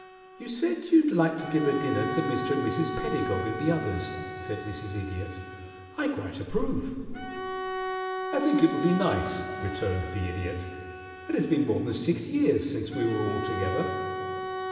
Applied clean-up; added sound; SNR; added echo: none; Bowed string instrument; 7 dB; reverberation time 2.4 s.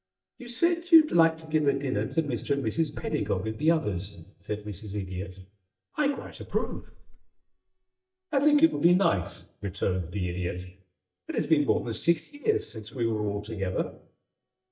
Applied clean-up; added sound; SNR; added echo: neural mask model DeepFilterNet 3.